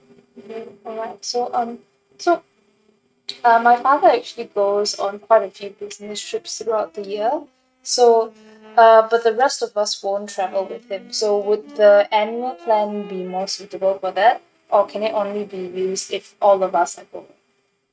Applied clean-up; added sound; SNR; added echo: neural mask model RNNoise.